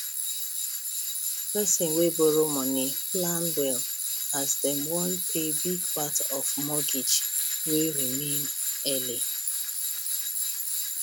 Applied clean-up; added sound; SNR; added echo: none; Tools; -1 dB; none.